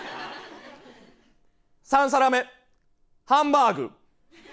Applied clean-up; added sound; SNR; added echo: none; none; none; none.